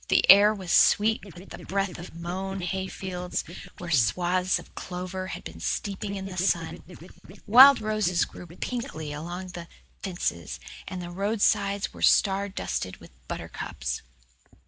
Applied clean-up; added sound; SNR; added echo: none; Scratching (performance technique); 12 dB; none.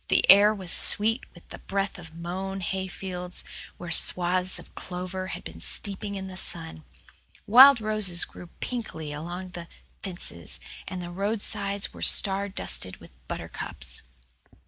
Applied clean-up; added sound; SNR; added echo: none; none; none; none.